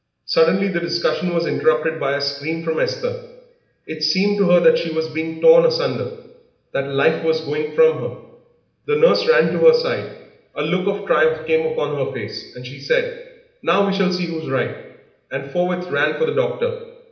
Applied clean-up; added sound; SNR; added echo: none; none; none; reverberation time 0.8 s.